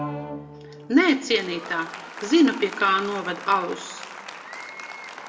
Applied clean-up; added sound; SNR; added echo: none; Applause; 12 dB; reverberation time 1.2 s.